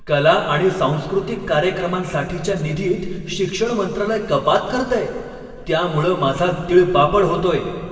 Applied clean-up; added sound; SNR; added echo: none; none; none; reverberation time 2.0 s.